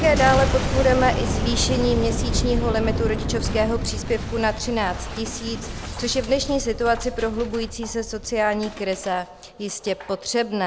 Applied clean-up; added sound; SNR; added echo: none; Boom; 3 dB; none.